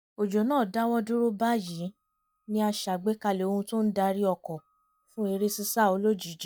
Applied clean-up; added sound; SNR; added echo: neural mask model DeepFilterNet 3.